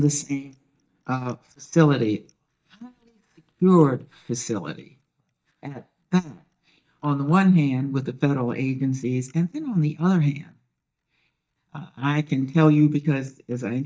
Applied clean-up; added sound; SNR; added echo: neural mask model DeepFilterNet 3.